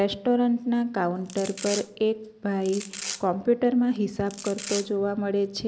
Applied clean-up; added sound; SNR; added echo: none; Domestic sounds, home sounds; 12 dB; none.